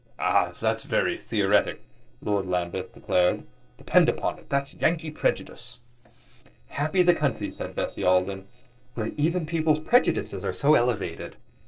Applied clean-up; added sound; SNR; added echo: neural separator model SepFormer DNS4.